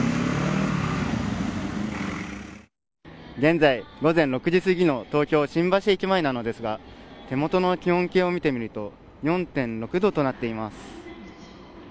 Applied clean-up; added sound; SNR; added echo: none; none; none; none.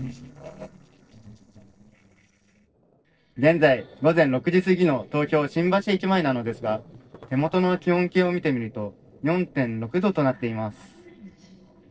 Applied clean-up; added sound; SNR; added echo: neural separator model SepFormer DNS4.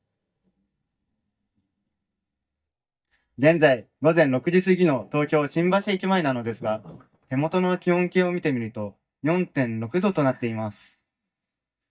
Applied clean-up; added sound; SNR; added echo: neural mask model DeepFilterNet 3.